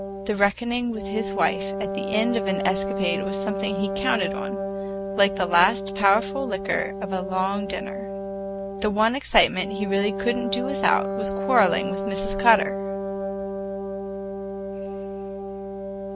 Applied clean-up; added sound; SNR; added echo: none; Wind instrument, woodwind instrument; 4 dB; none.